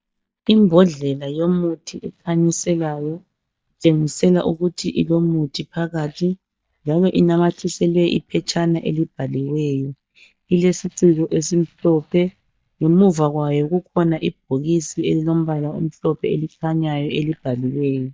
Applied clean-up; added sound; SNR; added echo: neural mask model DeepFilterNet 3.